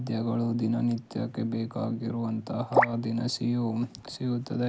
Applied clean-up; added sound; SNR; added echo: none; none; none; none.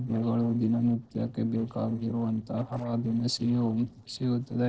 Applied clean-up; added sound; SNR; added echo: neural separator model SepFormer DNS4.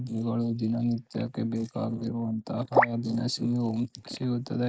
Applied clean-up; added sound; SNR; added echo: neural mask model Resemble Enhance denoiser.